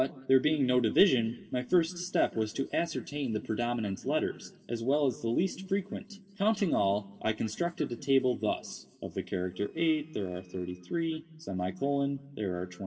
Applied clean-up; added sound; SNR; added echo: neural separator model SepFormer DNS4.